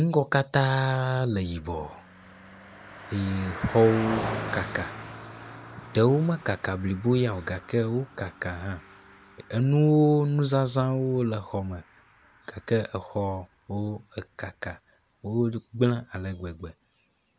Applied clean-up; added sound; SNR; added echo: none; Car passing by; 15 dB; none.